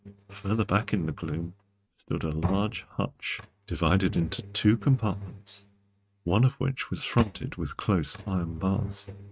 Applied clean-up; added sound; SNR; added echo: neural mask model RNNoise.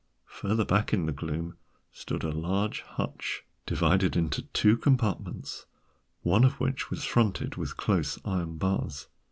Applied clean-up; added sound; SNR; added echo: none; none; none; none.